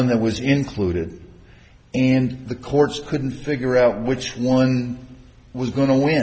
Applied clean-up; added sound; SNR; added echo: none; none; none; none.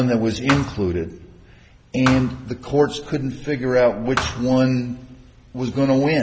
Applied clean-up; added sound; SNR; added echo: none; Thump, thud; 10 dB; none.